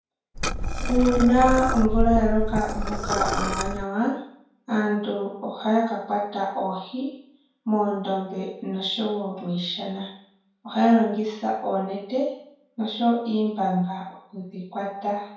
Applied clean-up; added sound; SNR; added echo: none; Liquid; 0 dB; reverberation time 0.5 s.